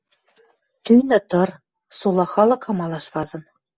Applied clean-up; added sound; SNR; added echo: none; none; none; none.